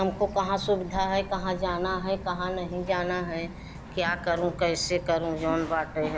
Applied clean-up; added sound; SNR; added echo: none; Bird vocalization, bird call, bird song; 10 dB; none.